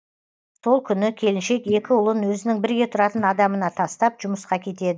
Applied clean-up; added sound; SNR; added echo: neural mask model DeepFilterNet 3.